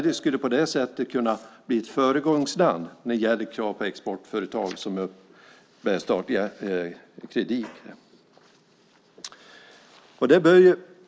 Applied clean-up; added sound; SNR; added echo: none; none; none; none.